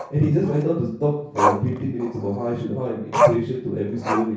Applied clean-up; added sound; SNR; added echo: none; Growling; 2 dB; reverberation time 0.6 s.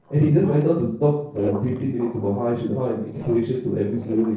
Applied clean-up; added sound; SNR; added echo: neural separator model SepFormer DNS4.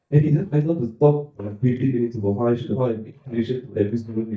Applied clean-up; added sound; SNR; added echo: neural mask model DeepFilterNet 3.